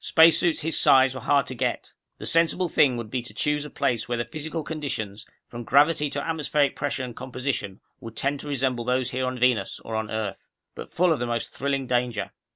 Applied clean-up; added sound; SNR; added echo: none; none; none; none.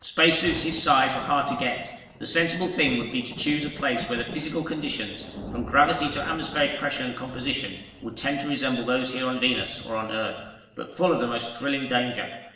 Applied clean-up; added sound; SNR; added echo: none; Thunder; 16 dB; reverberation time 1.0 s.